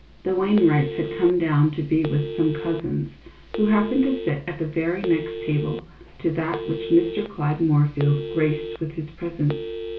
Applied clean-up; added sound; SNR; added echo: none; Telephone; 11 dB; reverberation time 0.3 s.